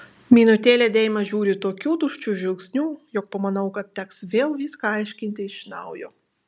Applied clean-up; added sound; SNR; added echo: none; none; none; none.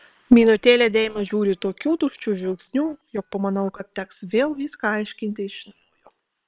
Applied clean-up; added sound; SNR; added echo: neural separator model SepFormer WHAM!.